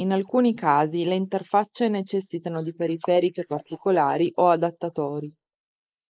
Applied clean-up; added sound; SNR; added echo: neural mask model Resemble Enhance denoiser.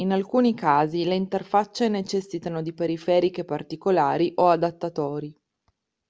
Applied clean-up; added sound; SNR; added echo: none; none; none; none.